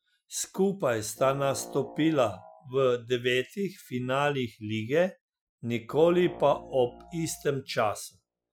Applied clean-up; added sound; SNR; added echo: classical method Wiener filter.